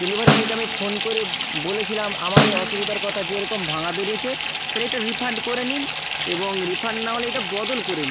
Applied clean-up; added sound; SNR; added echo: none; Fill (with liquid) / Bathtub (filling or washing) + Snare drum; -3 dB; none.